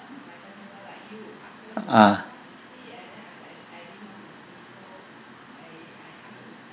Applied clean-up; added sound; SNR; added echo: none; none; none; none.